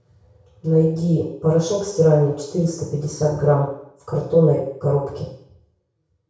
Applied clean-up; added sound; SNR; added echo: none; none; none; reverberation time 0.6 s.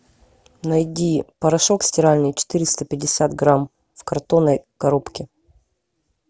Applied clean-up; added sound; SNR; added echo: none; none; none; none.